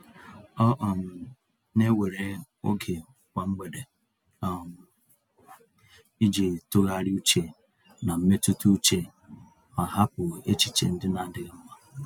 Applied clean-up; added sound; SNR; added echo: none; none; none; none.